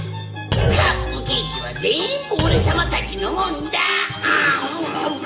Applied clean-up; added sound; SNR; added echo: none; Thump, thud; 2 dB; reverberation time 1.1 s.